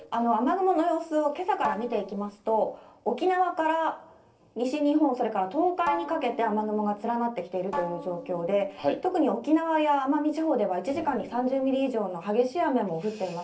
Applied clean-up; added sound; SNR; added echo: neural separator model SepFormer DNS4.